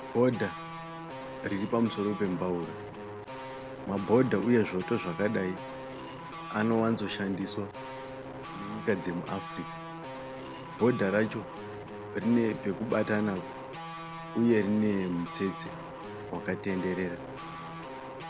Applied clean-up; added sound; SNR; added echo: none; Guitar; 9 dB; none.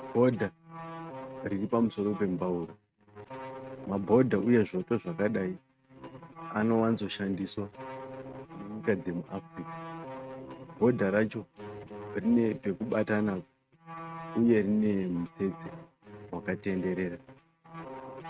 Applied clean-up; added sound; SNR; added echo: neural mask model RNNoise.